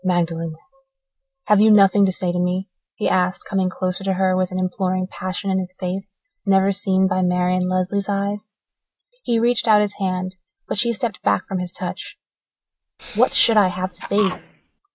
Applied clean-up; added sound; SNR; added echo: neural mask model RNNoise.